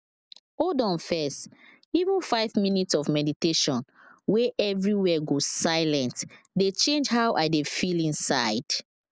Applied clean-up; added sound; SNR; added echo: none; none; none; none.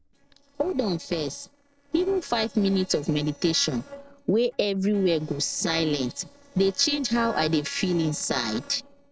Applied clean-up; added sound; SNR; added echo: neural separator model SepFormer DNS4.